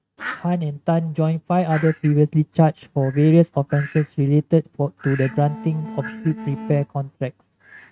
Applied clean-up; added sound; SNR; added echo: neural mask model RNNoise.